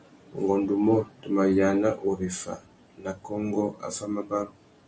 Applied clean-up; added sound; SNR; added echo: none; none; none; none.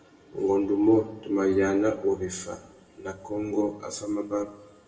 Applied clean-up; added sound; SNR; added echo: none; none; none; reverberation time 1.0 s.